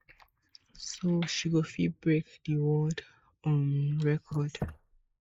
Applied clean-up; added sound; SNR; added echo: neural mask model Resemble Enhance denoiser.